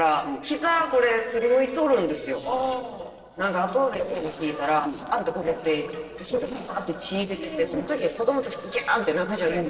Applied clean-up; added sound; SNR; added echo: neural separator model SepFormer DNS4.